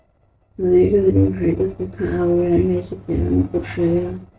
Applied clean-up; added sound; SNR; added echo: neural separator model SepFormer DNS4.